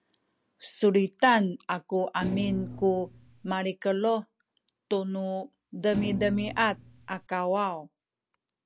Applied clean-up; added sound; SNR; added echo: none; Thump, thud; 10 dB; none.